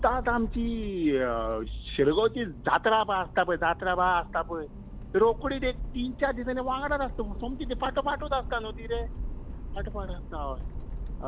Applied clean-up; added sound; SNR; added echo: none; Accelerating, revving, vroom; 8 dB; none.